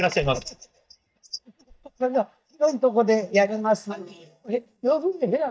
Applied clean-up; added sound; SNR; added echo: neural mask model DeepFilterNet 3.